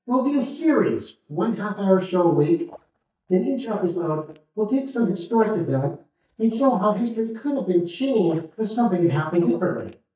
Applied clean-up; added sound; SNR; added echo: neural mask model DeepFilterNet 3.